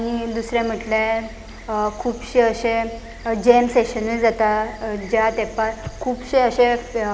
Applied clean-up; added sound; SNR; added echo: none; Gull, seagull + Insect; 17 dB; none.